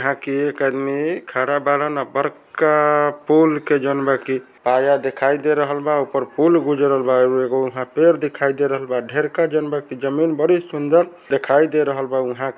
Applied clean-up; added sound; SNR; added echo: none; none; none; none.